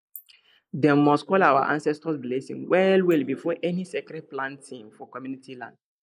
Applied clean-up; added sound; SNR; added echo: neural mask model Resemble Enhance denoiser.